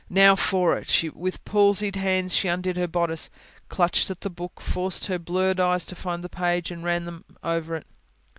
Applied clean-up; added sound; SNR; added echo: none; none; none; none.